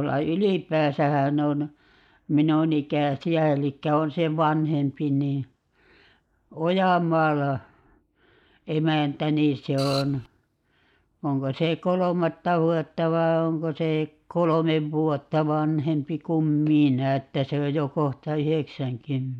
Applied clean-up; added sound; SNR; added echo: neural mask model Resemble Enhance denoiser.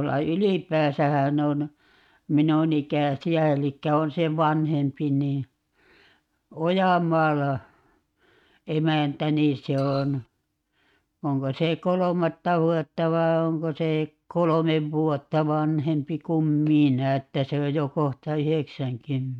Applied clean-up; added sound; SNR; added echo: neural mask model RNNoise.